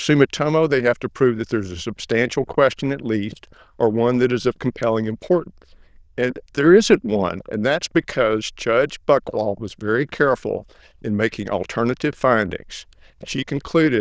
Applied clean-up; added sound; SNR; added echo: neural diffusion model UNIVERSE++.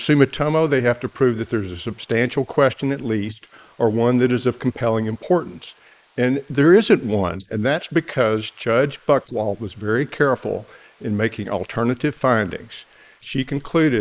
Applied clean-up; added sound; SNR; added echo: neural mask model Resemble Enhance denoiser.